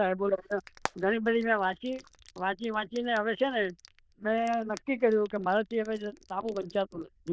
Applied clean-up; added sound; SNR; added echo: neural diffusion model UNIVERSE++.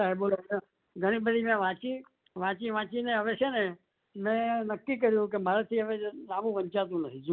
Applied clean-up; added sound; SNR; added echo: none; none; none; none.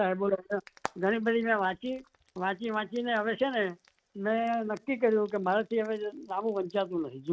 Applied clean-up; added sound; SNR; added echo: neural mask model RNNoise.